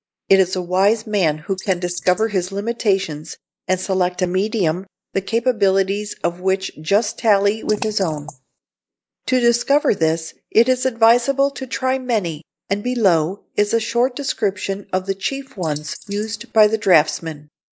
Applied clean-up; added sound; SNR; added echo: neural mask model Resemble Enhance denoiser.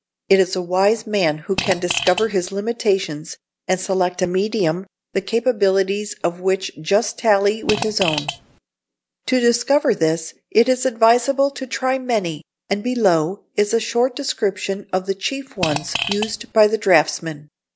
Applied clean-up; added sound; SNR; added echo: none; Fart; 6 dB; none.